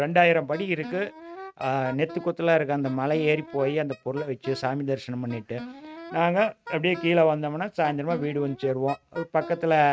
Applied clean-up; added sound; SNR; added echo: neural mask model RNNoise.